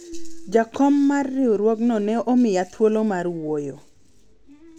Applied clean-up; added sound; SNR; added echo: none; none; none; none.